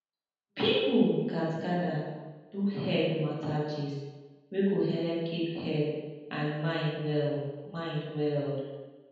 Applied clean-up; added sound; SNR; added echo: none; none; none; reverberation time 1.2 s.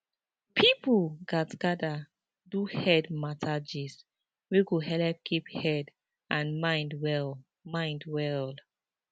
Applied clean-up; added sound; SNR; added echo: none; none; none; none.